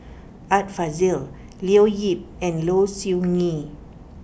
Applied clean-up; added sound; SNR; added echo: none; none; none; none.